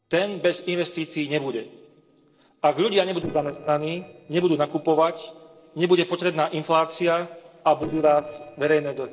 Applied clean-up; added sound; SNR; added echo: neural separator model SepFormer DNS4.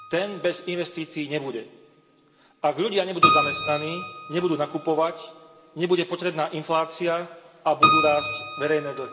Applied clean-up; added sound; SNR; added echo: none; Keyboard (musical); 0 dB; reverberation time 2.9 s.